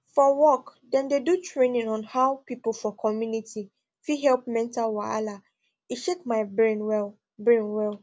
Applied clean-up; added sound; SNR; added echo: none; none; none; none.